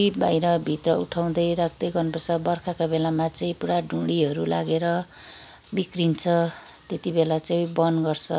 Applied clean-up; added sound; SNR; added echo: none; none; none; none.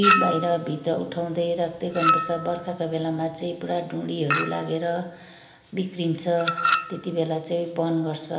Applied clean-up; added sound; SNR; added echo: none; Chink, clink; 1 dB; reverberation time 1.1 s.